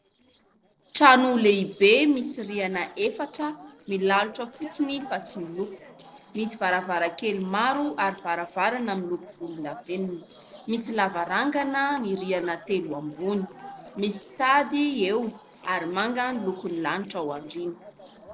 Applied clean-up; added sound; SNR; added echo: neural separator model SepFormer DNS4.